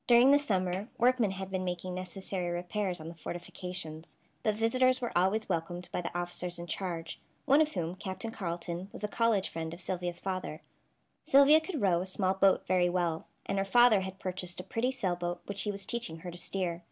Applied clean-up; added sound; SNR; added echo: none; none; none; none.